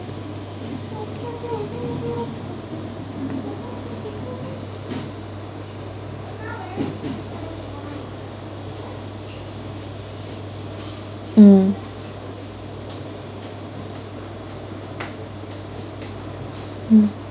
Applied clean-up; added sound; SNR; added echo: none; none; none; none.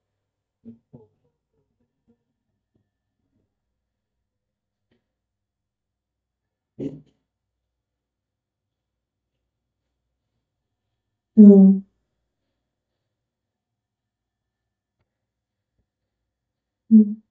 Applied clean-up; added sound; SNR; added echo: neural mask model DeepFilterNet 3.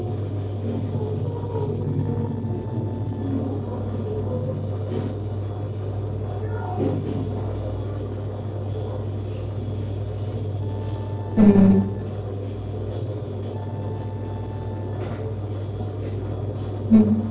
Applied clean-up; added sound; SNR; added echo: neural separator model SepFormer DNS4.